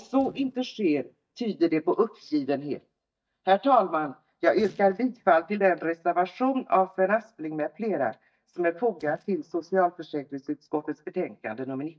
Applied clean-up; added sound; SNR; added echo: neural mask model DeepFilterNet 3.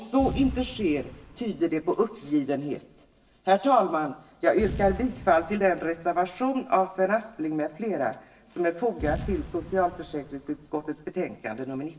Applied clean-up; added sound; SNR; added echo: none; Boom; 14 dB; reverberation time 0.7 s.